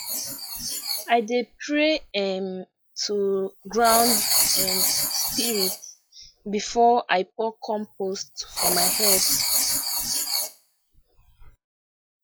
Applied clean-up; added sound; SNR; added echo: classical method log-MMSE.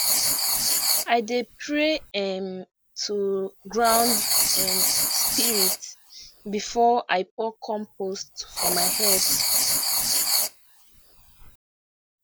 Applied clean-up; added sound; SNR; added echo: none; Writing; -2 dB; none.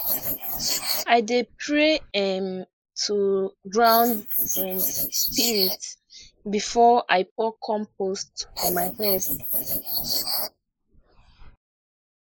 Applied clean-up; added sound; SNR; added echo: neural mask model Resemble Enhance denoiser.